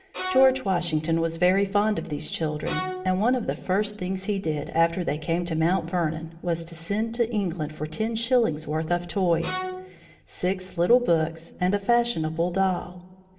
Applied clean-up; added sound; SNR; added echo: none; Bowed string instrument; 8 dB; reverberation time 1.8 s.